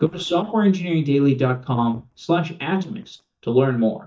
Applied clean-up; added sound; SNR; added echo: neural mask model DeepFilterNet 3.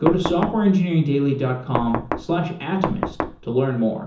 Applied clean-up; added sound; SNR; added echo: none; Knock; 6 dB; reverberation time 0.6 s.